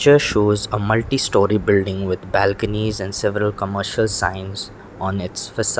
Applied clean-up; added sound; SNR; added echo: none; none; none; none.